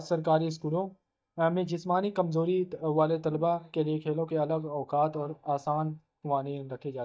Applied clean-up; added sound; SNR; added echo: neural mask model DeepFilterNet 3.